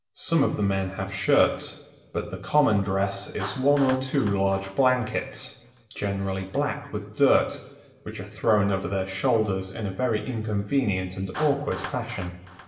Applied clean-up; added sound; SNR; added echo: none; Clapping; 19 dB; reverberation time 1.1 s.